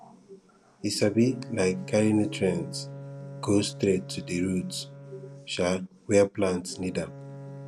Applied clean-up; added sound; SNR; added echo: none; Bowed string instrument; 15 dB; none.